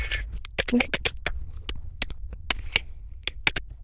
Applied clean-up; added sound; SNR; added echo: neural diffusion model UNIVERSE++.